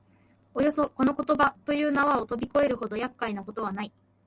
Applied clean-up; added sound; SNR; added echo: none; none; none; none.